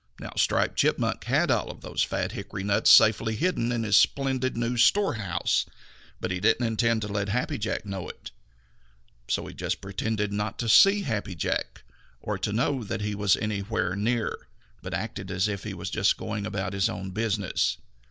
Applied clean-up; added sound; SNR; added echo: none; none; none; none.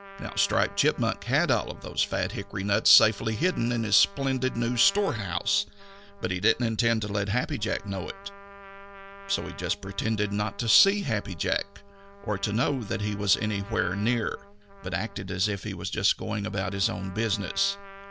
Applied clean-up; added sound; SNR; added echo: none; Trumpet; 20 dB; none.